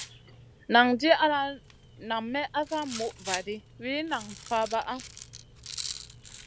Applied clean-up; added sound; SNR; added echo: none; Rattle; 14 dB; none.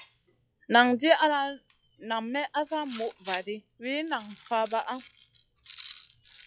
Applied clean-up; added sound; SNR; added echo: classical method log-MMSE.